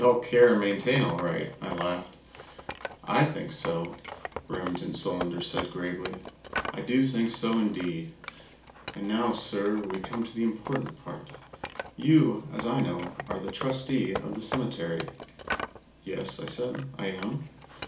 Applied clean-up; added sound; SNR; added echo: none; Wood; 12 dB; reverberation time 0.4 s.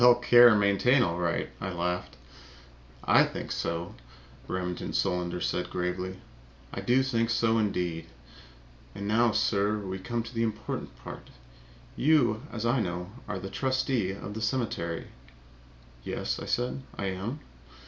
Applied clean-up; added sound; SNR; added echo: none; none; none; none.